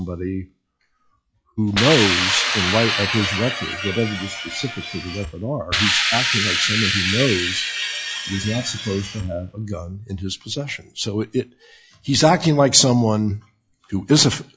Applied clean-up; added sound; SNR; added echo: classical method log-MMSE.